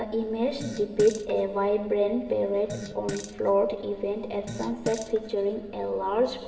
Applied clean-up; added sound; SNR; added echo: none; Fart; 15 dB; reverberation time 2.0 s.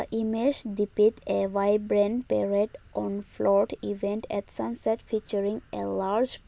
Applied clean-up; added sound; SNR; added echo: none; none; none; none.